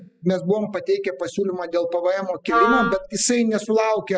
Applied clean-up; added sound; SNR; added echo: classical method spectral subtraction.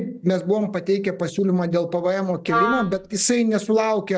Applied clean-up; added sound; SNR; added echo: neural mask model DeepFilterNet 3.